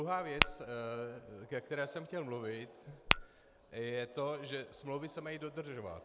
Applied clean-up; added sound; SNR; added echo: none; Tap / Glass; -2 dB; none.